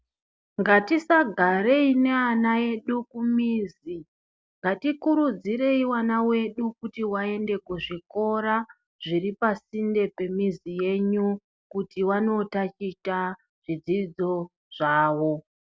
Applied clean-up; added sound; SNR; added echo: none; none; none; none.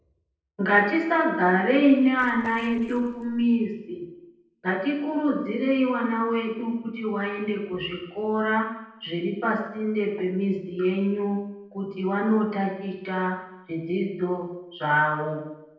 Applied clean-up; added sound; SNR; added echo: neural separator model SepFormer DNS4.